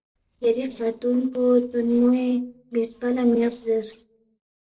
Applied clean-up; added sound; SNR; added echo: neural separator model SepFormer DNS4.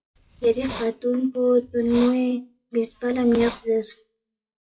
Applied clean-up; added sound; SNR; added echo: classical method WPE with log-MMSE.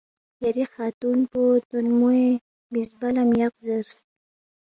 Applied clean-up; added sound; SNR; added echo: none; none; none; none.